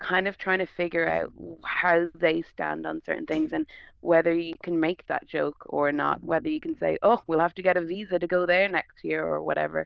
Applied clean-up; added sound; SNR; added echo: neural diffusion model UNIVERSE++.